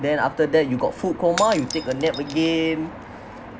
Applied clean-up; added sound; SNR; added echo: none; Shatter / Crushing; 16 dB; none.